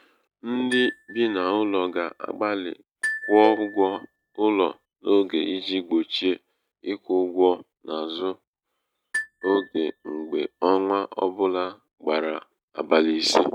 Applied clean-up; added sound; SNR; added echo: neural mask model RNNoise.